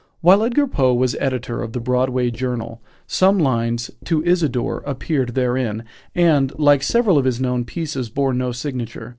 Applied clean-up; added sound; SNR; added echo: neural separator model SepFormer DNS4.